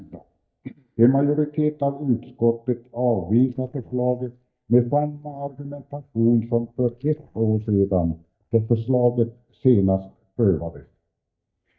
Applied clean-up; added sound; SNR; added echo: neural mask model DeepFilterNet 3.